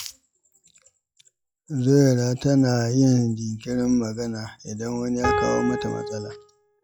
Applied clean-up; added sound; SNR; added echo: classical method log-MMSE.